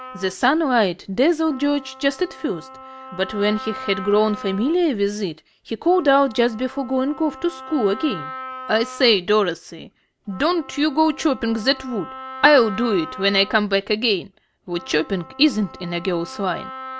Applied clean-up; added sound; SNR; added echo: none; Wind instrument, woodwind instrument; 16 dB; none.